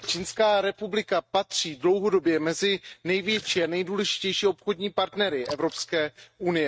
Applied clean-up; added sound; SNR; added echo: neural mask model RNNoise.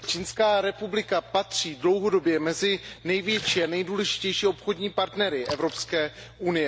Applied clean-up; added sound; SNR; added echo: none; Splash, splatter; 19 dB; none.